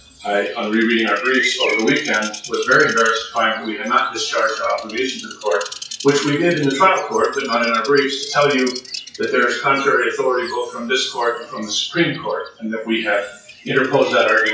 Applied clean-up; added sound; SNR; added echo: classical method WPE with log-MMSE.